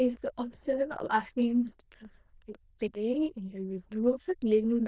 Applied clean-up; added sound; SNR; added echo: neural diffusion model UNIVERSE++.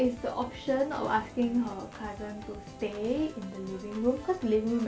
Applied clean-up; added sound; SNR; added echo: none; Organ; 15 dB; none.